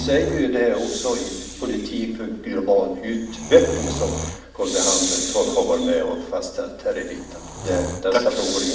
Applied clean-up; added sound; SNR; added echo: none; Breathing; 8 dB; reverberation time 0.8 s.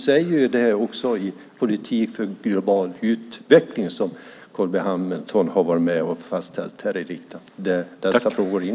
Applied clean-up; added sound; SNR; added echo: none; none; none; none.